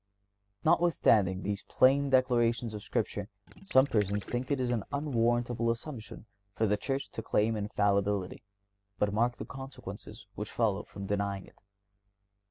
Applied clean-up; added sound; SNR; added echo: none; Gurgling; 19 dB; none.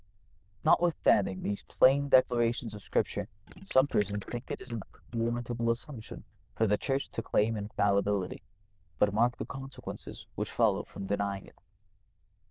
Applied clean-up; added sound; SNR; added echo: neural diffusion model UNIVERSE++.